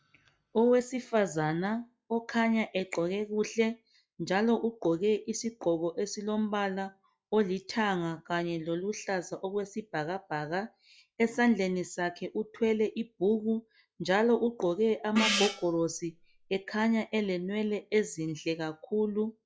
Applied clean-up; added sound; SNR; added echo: classical method log-MMSE.